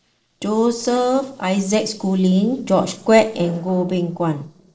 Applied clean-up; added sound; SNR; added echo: neural separator model SepFormer DNS4.